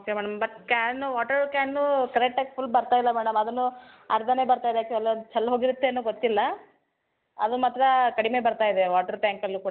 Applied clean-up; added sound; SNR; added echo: none; none; none; none.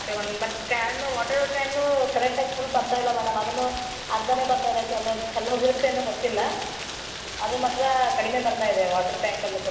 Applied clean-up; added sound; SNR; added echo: none; Rain; 9 dB; reverberation time 1.3 s.